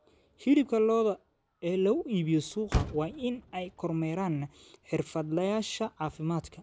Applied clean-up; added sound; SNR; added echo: none; Motor vehicle (road); 12 dB; none.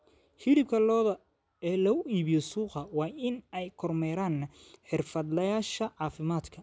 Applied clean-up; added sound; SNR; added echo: none; none; none; none.